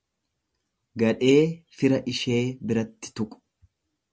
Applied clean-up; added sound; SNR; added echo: none; none; none; none.